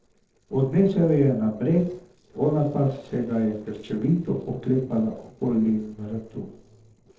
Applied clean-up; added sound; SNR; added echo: neural separator model SepFormer DNS4.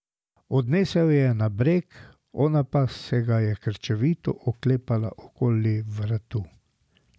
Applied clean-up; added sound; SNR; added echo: none; none; none; none.